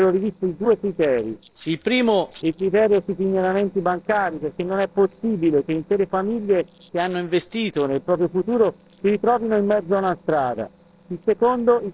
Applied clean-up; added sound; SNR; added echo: neural separator model SepFormer DNS4.